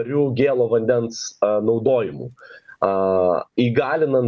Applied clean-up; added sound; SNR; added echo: none; none; none; none.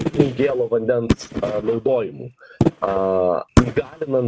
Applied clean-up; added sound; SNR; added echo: neural mask model RNNoise.